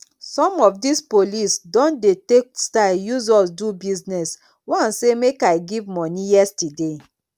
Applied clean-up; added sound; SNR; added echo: none; none; none; none.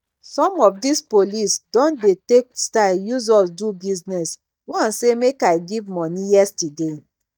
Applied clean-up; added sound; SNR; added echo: neural mask model DeepFilterNet 3.